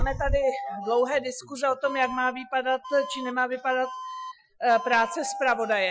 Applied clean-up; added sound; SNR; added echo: classical method Wiener filter.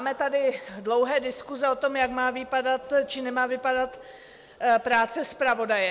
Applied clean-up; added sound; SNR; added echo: none; none; none; none.